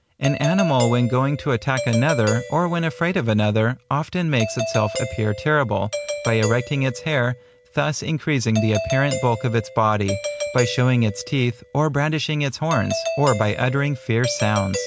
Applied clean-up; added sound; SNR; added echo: none; Doorbell; 9 dB; none.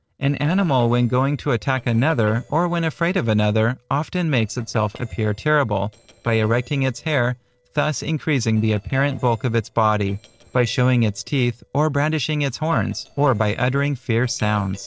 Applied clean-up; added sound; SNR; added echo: neural separator model SepFormer DNS4.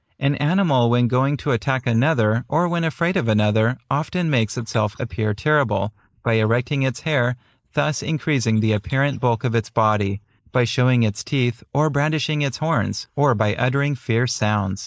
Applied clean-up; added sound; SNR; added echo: neural mask model Resemble Enhance denoiser.